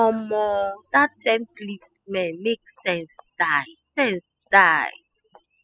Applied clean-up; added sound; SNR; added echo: classical method spectral subtraction.